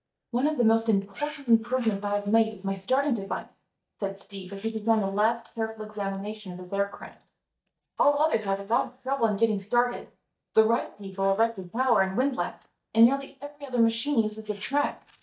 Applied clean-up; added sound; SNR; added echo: neural mask model DeepFilterNet 3.